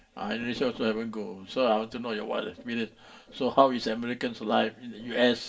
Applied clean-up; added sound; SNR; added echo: none; none; none; reverberation time 0.2 s.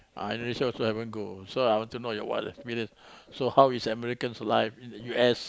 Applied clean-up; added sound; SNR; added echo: none; none; none; none.